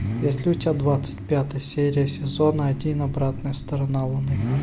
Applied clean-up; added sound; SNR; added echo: none; Idling / Accelerating, revving, vroom / Car; 7 dB; none.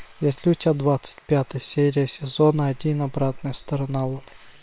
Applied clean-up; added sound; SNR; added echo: neural separator model SepFormer WHAM!.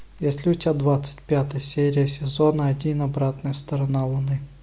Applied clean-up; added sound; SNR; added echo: none; none; none; none.